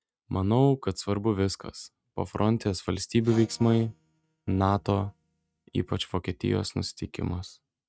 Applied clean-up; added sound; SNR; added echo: neural mask model RNNoise.